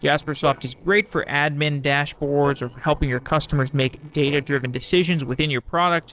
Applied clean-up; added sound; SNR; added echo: neural separator model SepFormer DNS4.